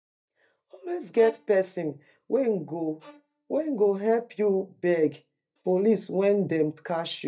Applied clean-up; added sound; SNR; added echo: neural mask model DeepFilterNet 3.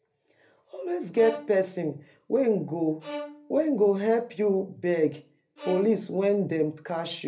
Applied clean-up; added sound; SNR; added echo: none; Bowed string instrument; 16 dB; reverberation time 0.3 s.